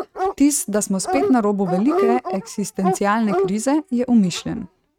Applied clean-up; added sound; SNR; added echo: neural mask model RNNoise.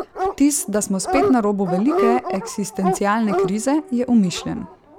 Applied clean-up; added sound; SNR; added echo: none; Dog; 5 dB; none.